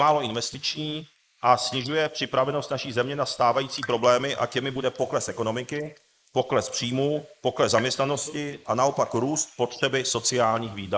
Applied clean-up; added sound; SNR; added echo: neural mask model Resemble Enhance denoiser.